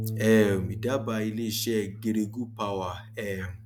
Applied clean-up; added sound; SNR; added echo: none; Bass guitar; 9 dB; none.